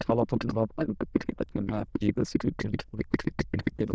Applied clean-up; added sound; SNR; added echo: neural diffusion model UNIVERSE++.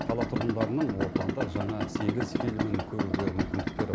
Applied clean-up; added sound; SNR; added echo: none; Idling; -1 dB; none.